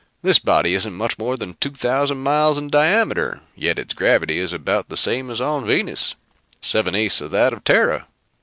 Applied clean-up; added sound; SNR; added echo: none; none; none; none.